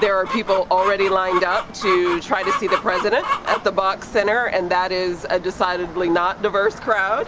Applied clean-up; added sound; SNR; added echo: none; Chicken, rooster; 9 dB; none.